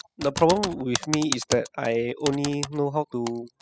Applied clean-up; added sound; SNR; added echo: classical method spectral subtraction.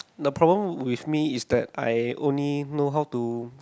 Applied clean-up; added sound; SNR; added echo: none; none; none; none.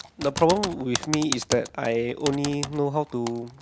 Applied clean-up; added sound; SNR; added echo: none; Typing; 9 dB; none.